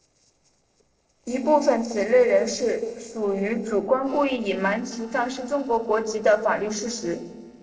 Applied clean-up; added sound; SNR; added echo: neural separator model SepFormer DNS4.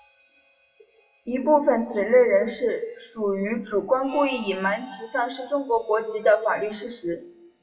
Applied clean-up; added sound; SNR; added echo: classical method WPE with log-MMSE.